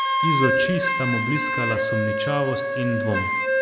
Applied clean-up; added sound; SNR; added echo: none; Wind instrument, woodwind instrument; -2 dB; none.